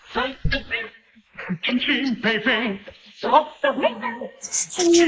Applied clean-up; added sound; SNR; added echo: neural mask model Resemble Enhance denoiser.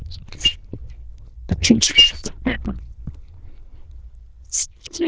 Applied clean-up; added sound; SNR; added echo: neural diffusion model UNIVERSE++.